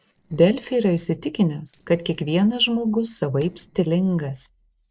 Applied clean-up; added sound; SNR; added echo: neural separator model SepFormer DNS4.